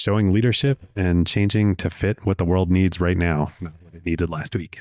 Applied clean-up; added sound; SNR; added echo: neural mask model DeepFilterNet 3.